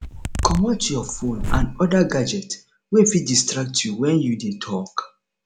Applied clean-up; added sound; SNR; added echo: none; Zipper (clothing); 4 dB; none.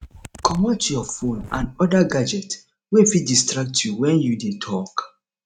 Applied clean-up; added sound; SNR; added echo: neural mask model RNNoise.